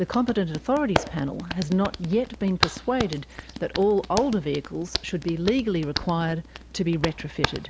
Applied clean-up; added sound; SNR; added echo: none; Hands; 7 dB; none.